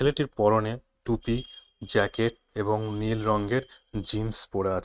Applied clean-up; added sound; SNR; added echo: neural mask model RNNoise.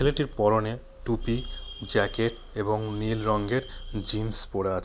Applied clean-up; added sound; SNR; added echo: none; Purr; 11 dB; none.